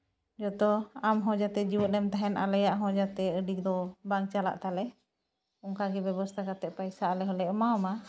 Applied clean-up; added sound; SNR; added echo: none; none; none; none.